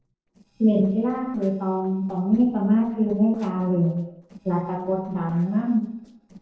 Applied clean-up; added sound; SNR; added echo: neural separator model SepFormer DNS4.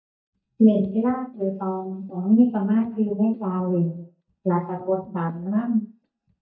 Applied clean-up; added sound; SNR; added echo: neural mask model DeepFilterNet 3.